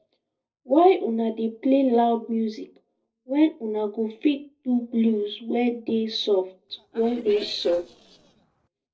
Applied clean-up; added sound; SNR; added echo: neural separator model SepFormer DNS4.